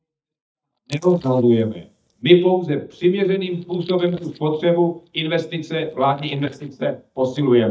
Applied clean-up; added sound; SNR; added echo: neural mask model DeepFilterNet 3.